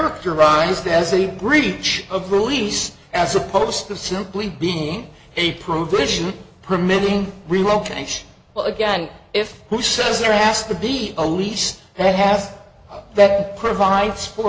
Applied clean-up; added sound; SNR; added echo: none; none; none; none.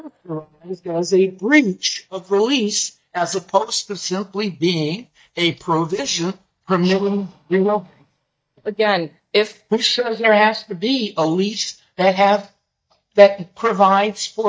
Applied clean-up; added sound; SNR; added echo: neural mask model DeepFilterNet 3.